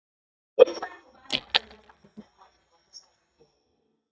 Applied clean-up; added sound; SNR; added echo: neural mask model DeepFilterNet 3.